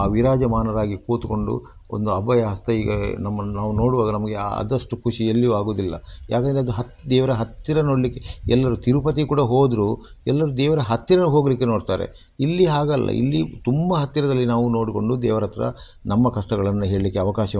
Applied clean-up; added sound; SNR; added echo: none; none; none; none.